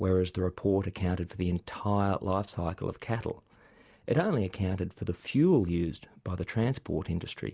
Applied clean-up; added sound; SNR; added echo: none; none; none; none.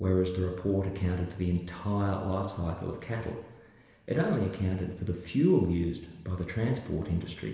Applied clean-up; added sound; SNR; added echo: none; none; none; reverberation time 1.1 s.